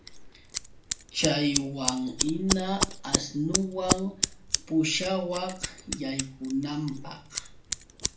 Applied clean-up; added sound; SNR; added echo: none; Scissors; 2 dB; reverberation time 0.4 s.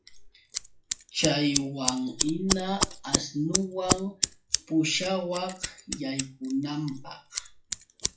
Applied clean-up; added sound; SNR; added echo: classical method WPE with log-MMSE.